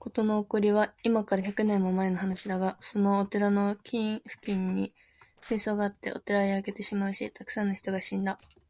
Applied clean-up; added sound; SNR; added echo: neural separator model SepFormer DNS4.